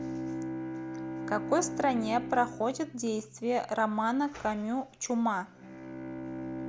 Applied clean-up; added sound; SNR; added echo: none; Bowed string instrument; 8 dB; none.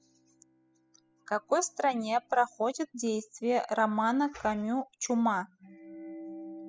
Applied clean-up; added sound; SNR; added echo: classical method spectral subtraction.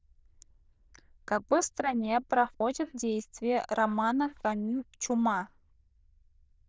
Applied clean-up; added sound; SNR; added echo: neural diffusion model UNIVERSE++.